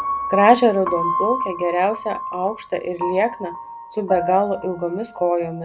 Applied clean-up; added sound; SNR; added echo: none; Piano; 7 dB; none.